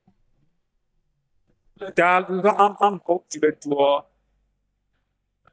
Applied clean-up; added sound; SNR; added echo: neural mask model DeepFilterNet 3.